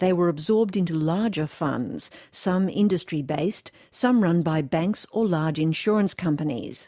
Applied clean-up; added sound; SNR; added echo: none; none; none; none.